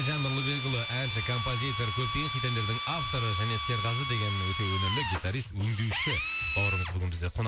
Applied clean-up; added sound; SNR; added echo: none; Drill; 3 dB; none.